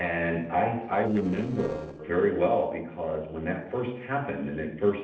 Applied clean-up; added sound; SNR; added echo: neural separator model SepFormer DNS4.